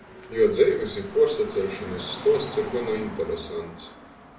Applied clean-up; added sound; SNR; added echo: none; Car passing by / Traffic noise, roadway noise; 14 dB; reverberation time 0.3 s.